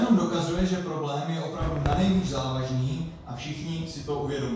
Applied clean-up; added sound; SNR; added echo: none; Fireworks; 10 dB; reverberation time 0.6 s.